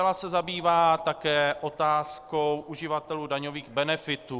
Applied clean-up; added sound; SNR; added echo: neural separator model SepFormer DNS4.